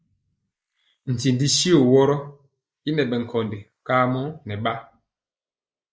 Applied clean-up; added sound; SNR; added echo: neural mask model Resemble Enhance denoiser.